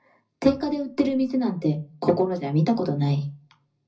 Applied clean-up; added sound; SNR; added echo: none; none; none; reverberation time 0.4 s.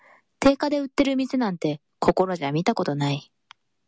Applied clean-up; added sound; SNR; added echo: none; none; none; none.